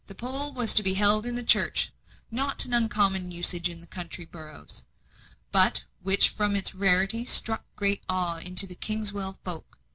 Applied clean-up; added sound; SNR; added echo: none; none; none; none.